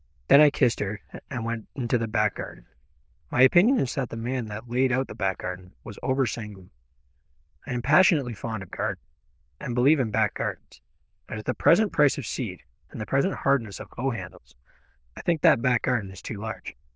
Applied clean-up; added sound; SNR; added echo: neural diffusion model UNIVERSE++.